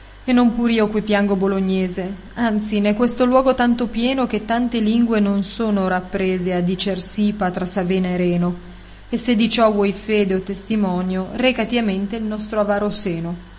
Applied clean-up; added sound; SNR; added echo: none; none; none; none.